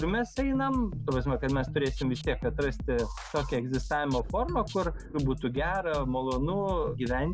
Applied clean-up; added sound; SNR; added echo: none; Drum kit; 6 dB; none.